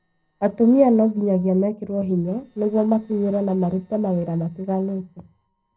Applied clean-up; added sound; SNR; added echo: neural separator model SepFormer DNS4.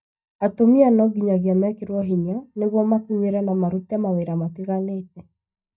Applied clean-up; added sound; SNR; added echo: neural mask model DeepFilterNet 3.